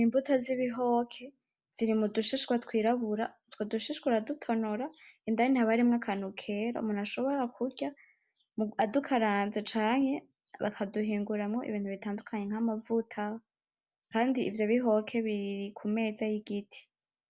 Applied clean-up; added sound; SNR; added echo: none; none; none; none.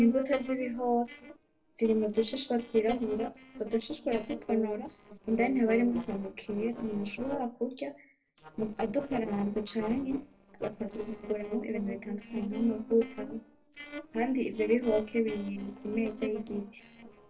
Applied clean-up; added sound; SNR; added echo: neural separator model SepFormer DNS4.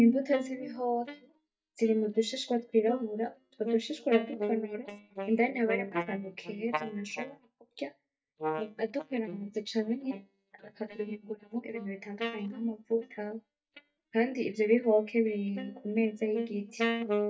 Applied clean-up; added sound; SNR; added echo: neural mask model DeepFilterNet 3.